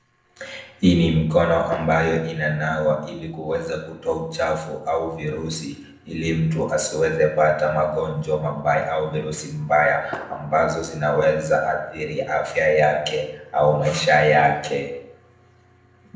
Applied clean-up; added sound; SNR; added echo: neural separator model SepFormer DNS4.